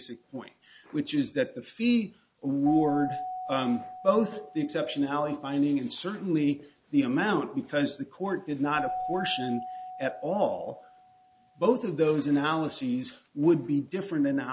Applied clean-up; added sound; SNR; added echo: none; Keyboard (musical); 13 dB; none.